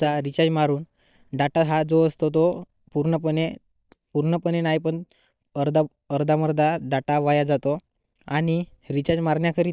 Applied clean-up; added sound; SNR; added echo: neural mask model DeepFilterNet 3.